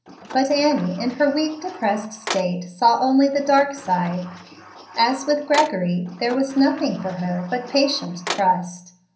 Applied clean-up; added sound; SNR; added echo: none; Sliding door; 14 dB; reverberation time 0.6 s.